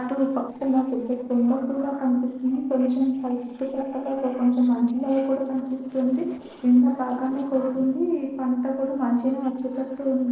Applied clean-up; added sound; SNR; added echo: neural separator model SepFormer DNS4.